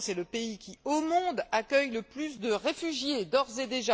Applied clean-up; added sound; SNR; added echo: none; none; none; none.